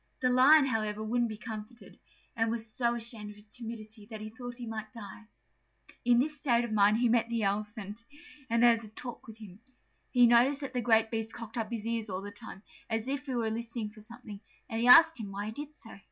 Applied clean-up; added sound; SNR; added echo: none; none; none; none.